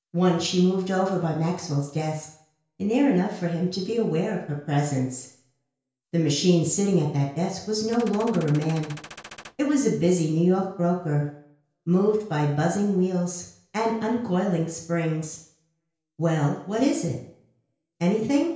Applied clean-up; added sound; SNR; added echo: none; Gunshot, gunfire; 18 dB; reverberation time 0.5 s.